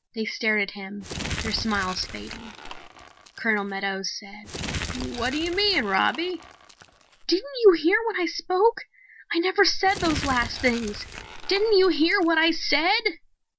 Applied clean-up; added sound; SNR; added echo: none; Crumpling, crinkling; 11 dB; none.